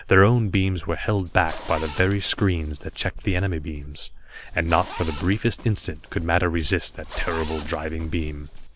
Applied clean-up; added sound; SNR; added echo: none; Dog + Zipper (clothing); 12 dB; none.